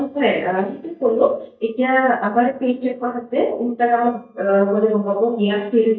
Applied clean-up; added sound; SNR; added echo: neural mask model DeepFilterNet 3.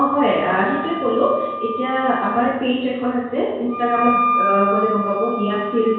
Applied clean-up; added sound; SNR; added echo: none; Wind instrument, woodwind instrument; 5 dB; reverberation time 1.0 s.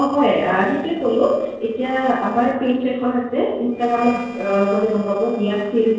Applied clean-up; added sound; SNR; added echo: neural separator model SepFormer DNS4.